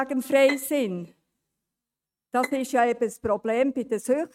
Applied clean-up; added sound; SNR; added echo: neural mask model RNNoise.